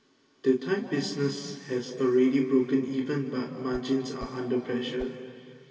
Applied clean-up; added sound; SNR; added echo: none; Whoosh, swoosh, swish; 19 dB; reverberation time 2.7 s.